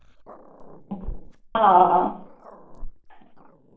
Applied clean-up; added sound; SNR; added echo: none; Growling; 14 dB; reverberation time 0.3 s.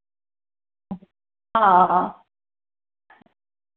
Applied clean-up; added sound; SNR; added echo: none; none; none; none.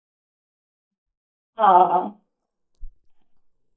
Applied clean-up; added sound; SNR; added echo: neural mask model DeepFilterNet 3.